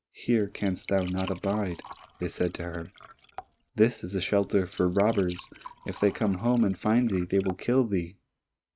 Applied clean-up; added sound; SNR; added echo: neural mask model RNNoise.